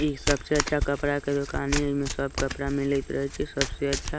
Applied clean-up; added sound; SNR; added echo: none; Domestic sounds, home sounds; 5 dB; none.